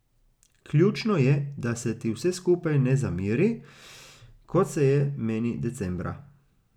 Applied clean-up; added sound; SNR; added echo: none; none; none; none.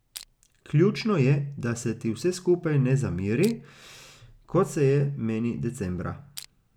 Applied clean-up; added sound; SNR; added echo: none; Crushing; 18 dB; none.